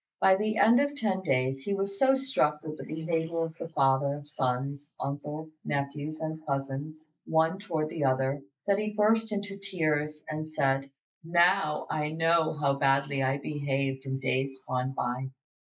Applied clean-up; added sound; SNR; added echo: neural mask model Resemble Enhance denoiser.